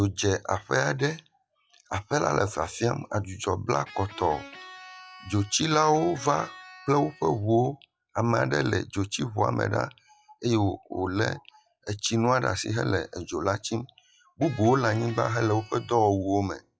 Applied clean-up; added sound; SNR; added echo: classical method log-MMSE.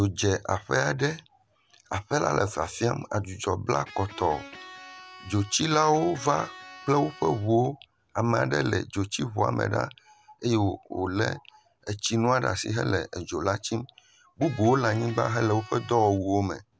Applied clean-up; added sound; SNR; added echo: none; Electric guitar; 18 dB; none.